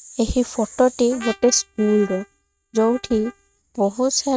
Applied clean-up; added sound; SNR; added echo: neural mask model RNNoise.